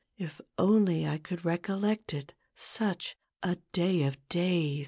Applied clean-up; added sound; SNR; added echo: none; none; none; none.